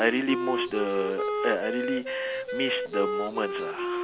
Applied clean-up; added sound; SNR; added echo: none; Wind instrument, woodwind instrument; 1 dB; none.